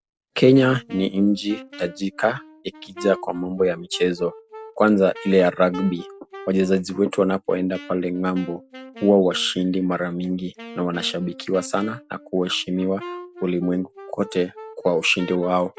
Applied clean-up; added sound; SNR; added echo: none; Wind instrument, woodwind instrument; 18 dB; none.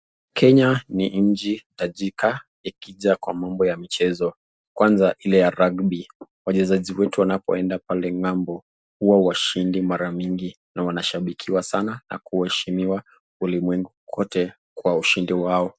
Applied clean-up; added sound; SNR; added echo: none; none; none; none.